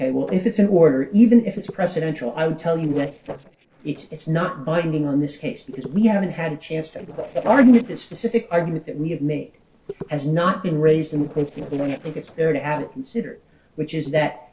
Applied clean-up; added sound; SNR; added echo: neural separator model SepFormer DNS4.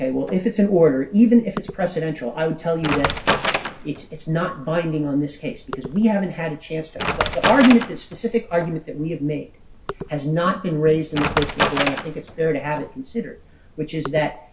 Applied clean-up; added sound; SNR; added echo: none; Wood; 7 dB; reverberation time 0.2 s.